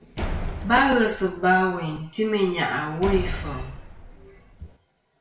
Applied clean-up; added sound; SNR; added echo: none; Slam; 8 dB; reverberation time 0.2 s.